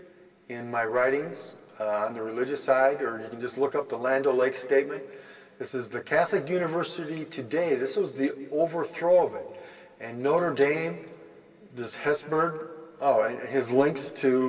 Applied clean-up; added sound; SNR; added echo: none; none; none; reverberation time 2.6 s.